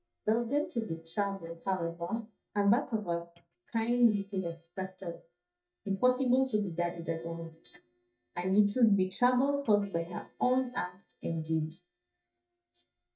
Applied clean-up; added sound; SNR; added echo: neural mask model DeepFilterNet 3.